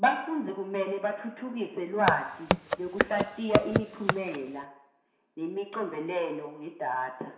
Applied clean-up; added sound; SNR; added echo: none; Walk, footsteps; -1 dB; reverberation time 0.7 s.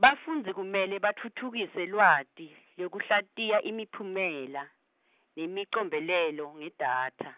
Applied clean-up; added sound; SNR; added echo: none; none; none; none.